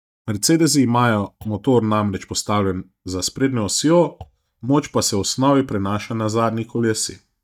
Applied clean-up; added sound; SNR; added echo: neural mask model DeepFilterNet 3.